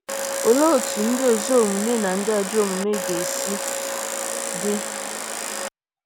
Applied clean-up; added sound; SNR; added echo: none; Domestic sounds, home sounds; 4 dB; none.